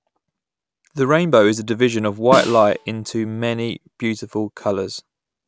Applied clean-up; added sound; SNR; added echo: none; Snare drum; 10 dB; none.